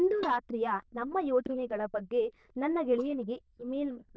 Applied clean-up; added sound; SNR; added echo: neural diffusion model UNIVERSE++.